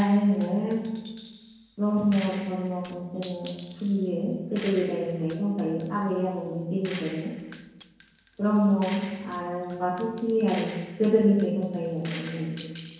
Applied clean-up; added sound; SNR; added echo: none; Gunshot, gunfire; 20 dB; reverberation time 1.0 s.